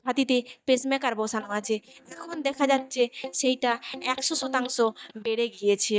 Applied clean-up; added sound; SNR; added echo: neural mask model DeepFilterNet 3.